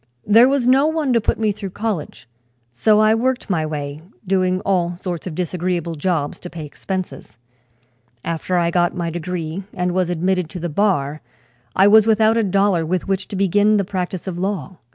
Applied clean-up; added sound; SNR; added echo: none; none; none; none.